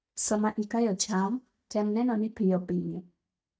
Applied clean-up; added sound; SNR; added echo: neural mask model DeepFilterNet 3.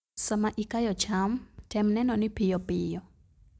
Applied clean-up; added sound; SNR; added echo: none; none; none; none.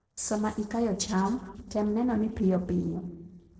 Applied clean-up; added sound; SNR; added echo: neural separator model SepFormer DNS4.